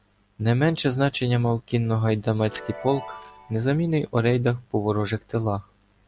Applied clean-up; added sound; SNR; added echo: none; Chime; 19 dB; none.